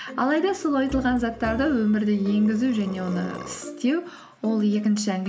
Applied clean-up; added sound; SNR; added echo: none; Burping, eructation; 18 dB; none.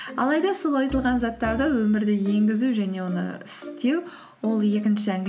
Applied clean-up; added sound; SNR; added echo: none; none; none; none.